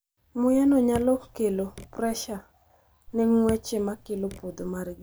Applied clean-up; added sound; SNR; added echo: none; Raindrop / Drip; 17 dB; none.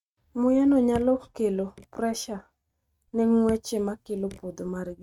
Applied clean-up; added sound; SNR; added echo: neural mask model RNNoise.